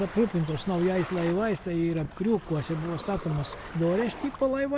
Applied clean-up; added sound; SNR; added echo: none; none; none; none.